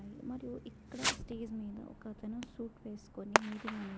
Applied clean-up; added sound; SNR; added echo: none; Fireworks; -4 dB; none.